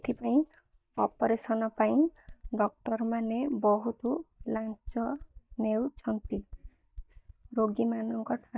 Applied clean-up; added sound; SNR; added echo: neural mask model DeepFilterNet 3.